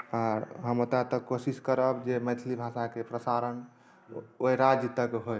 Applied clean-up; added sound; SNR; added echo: none; none; none; none.